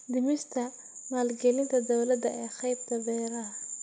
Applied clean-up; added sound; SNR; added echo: none; none; none; none.